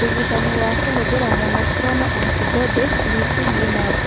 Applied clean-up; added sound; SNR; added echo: none; Boiling; -4 dB; none.